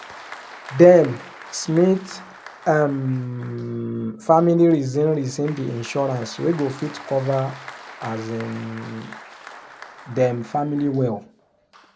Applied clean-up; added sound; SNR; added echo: none; Applause; 20 dB; none.